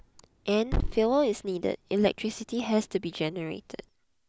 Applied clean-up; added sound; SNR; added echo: none; Thump, thud; 8 dB; none.